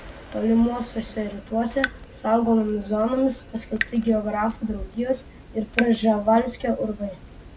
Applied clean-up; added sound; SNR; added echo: none; Drip / Water tap, faucet; 13 dB; none.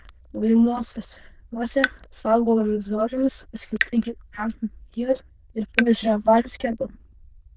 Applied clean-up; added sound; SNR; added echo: neural diffusion model UNIVERSE++.